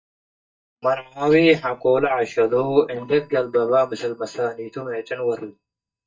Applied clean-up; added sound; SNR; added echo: neural mask model DeepFilterNet 3.